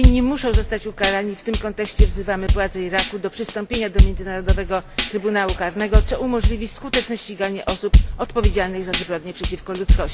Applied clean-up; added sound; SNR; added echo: none; Tambourine / Drum / Drum kit; -4 dB; none.